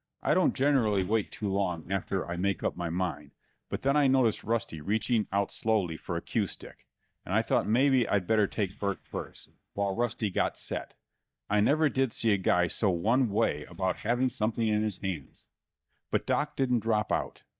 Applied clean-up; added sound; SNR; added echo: neural mask model DeepFilterNet 3.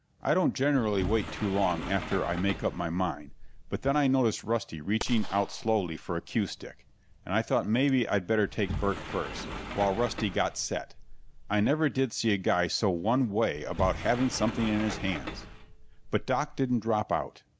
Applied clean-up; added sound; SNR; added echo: none; Gunshot, gunfire + Sliding door; 10 dB; none.